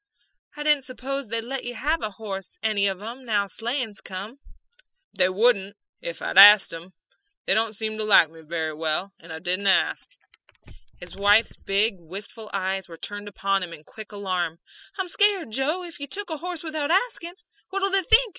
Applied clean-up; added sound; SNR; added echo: classical method spectral subtraction.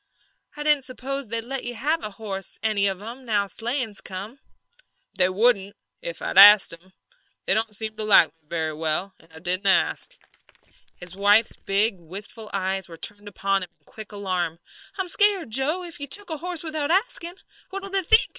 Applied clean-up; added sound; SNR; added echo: neural separator model SepFormer WHAM!.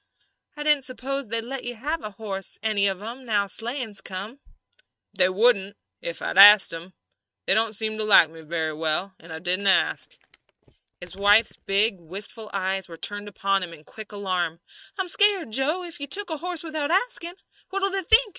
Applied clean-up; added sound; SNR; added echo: neural mask model RNNoise.